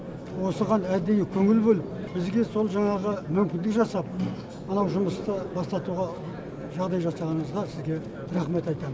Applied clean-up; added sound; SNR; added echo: none; none; none; none.